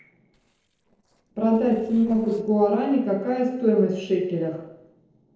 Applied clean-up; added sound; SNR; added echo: neural separator model SepFormer DNS4.